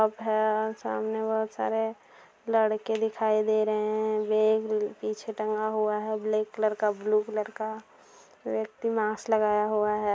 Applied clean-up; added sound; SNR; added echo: none; none; none; none.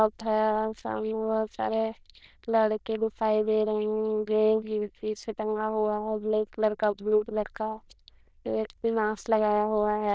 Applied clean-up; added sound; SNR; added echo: neural diffusion model UNIVERSE++.